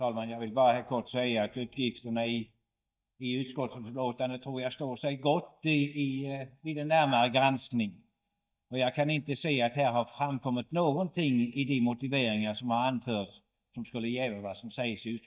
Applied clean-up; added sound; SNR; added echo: neural mask model DeepFilterNet 3.